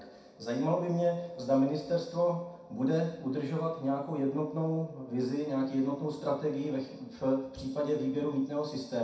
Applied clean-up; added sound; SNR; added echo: none; none; none; reverberation time 0.6 s.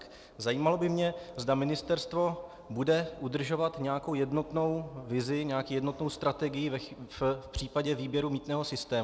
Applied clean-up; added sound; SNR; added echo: none; none; none; none.